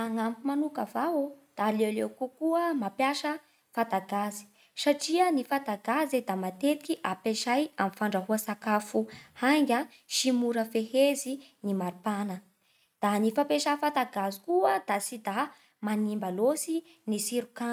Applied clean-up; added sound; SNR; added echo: none; none; none; none.